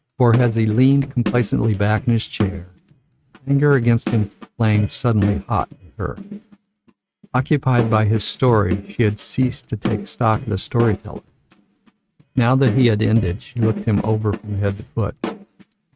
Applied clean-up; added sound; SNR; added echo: neural mask model RNNoise.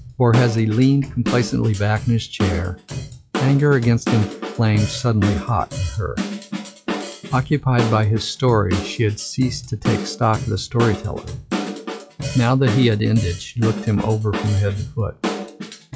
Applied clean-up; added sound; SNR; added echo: classical method log-MMSE.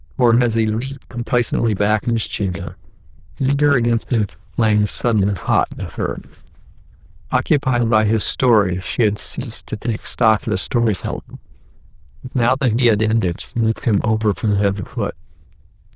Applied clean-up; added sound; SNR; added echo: neural diffusion model UNIVERSE++.